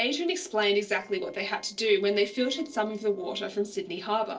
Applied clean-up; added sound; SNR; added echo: neural separator model SepFormer DNS4.